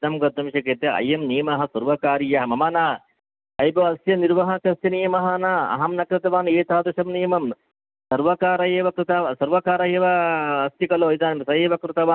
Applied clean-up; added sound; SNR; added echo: none; none; none; none.